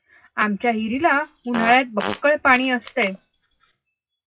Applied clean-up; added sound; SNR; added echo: classical method WPE with log-MMSE.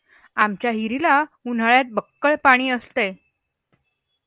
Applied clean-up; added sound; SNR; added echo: none; none; none; none.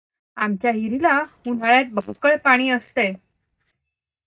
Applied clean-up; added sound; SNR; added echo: neural mask model DeepFilterNet 3.